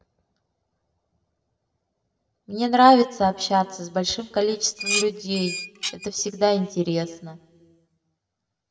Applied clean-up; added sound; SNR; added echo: none; Dishes, pots, and pans; 7 dB; reverberation time 2.1 s.